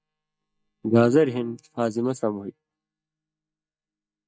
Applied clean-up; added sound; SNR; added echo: neural mask model DeepFilterNet 3.